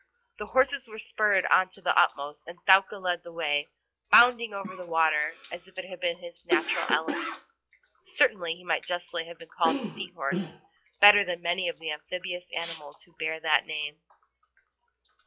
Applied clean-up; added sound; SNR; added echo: classical method log-MMSE.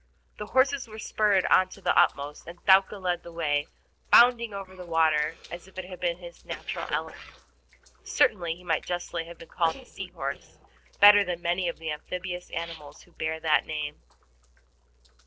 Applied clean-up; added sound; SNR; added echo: neural separator model SepFormer DNS4.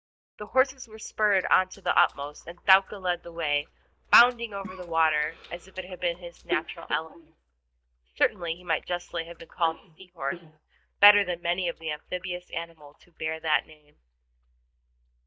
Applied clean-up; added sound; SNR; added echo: neural mask model DeepFilterNet 3.